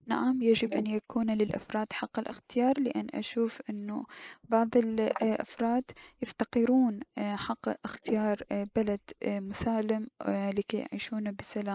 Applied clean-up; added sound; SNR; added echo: neural mask model Resemble Enhance denoiser.